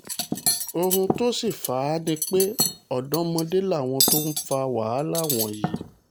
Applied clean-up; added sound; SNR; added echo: none; Cutlery, silverware; 3 dB; none.